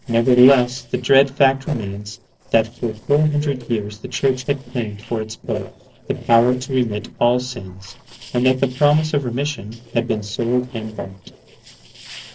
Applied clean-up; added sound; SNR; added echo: neural separator model SepFormer DNS4.